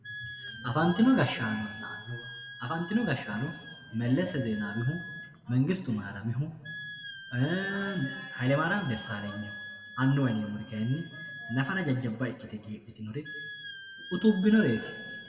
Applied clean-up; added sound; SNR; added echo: none; Wind instrument, woodwind instrument; 13 dB; reverberation time 1.5 s.